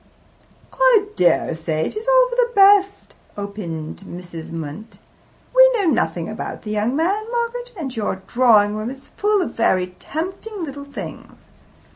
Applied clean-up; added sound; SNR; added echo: none; none; none; none.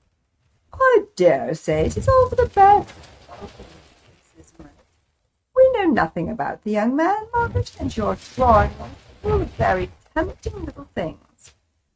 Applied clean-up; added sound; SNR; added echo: neural mask model RNNoise.